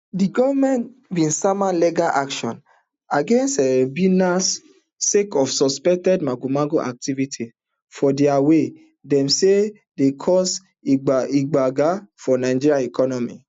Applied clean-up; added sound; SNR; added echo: none; none; none; none.